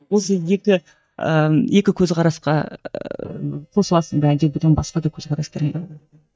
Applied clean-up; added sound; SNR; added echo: neural mask model DeepFilterNet 3.